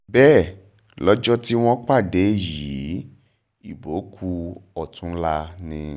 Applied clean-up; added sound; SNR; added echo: none; none; none; none.